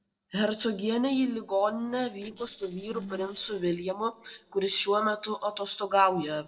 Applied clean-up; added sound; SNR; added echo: neural separator model SepFormer DNS4.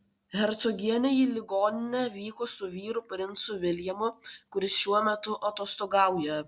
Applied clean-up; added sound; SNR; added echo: none; none; none; none.